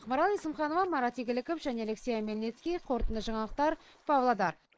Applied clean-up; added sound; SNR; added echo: neural mask model Resemble Enhance denoiser.